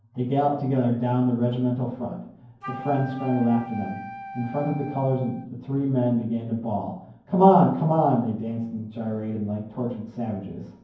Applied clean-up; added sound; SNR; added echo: none; Wind instrument, woodwind instrument; 13 dB; reverberation time 0.9 s.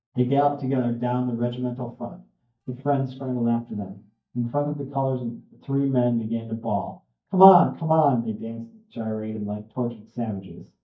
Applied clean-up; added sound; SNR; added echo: neural mask model DeepFilterNet 3.